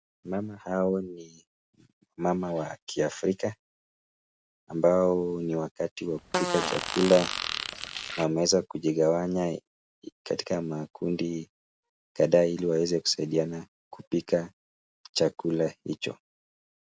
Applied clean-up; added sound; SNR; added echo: none; Fart; 4 dB; none.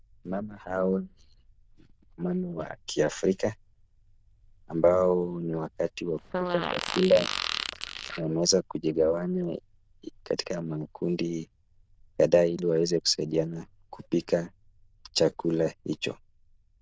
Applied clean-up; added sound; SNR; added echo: neural diffusion model UNIVERSE++.